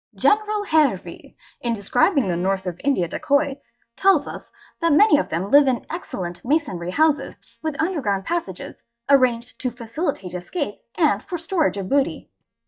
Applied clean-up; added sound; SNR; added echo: neural mask model DeepFilterNet 3.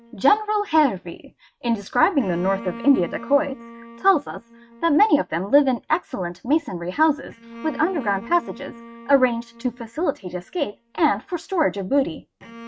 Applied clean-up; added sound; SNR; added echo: neural mask model RNNoise.